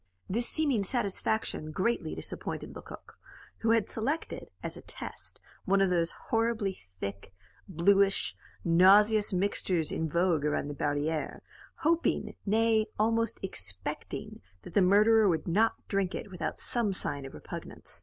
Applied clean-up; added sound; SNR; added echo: none; none; none; none.